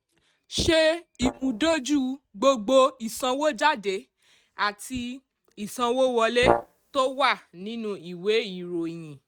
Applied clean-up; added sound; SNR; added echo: neural mask model RNNoise.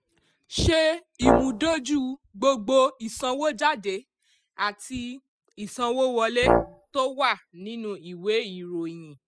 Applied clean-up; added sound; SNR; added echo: classical method spectral subtraction.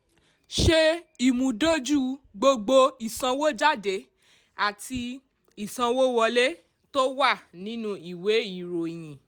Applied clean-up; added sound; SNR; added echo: none; none; none; none.